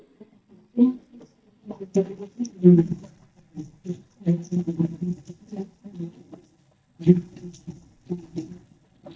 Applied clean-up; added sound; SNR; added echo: neural mask model DeepFilterNet 3.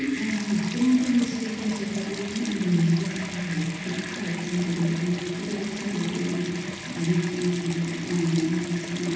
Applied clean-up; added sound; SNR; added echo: none; Bathtub (filling or washing) / Water tap, faucet; 9 dB; reverberation time 1.2 s.